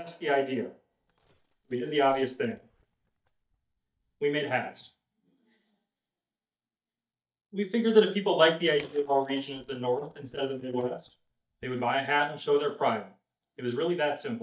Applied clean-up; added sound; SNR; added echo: neural mask model DeepFilterNet 3.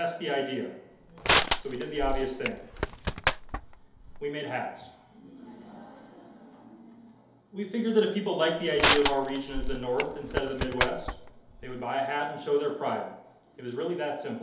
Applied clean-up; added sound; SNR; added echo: none; Crushing; -1 dB; reverberation time 2.2 s.